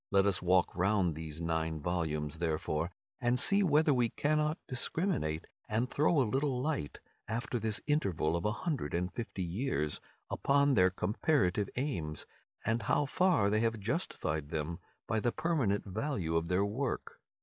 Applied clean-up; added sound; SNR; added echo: none; none; none; none.